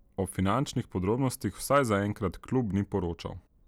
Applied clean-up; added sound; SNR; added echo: none; none; none; none.